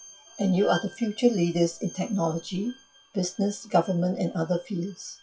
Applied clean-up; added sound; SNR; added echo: classical method WPE with log-MMSE.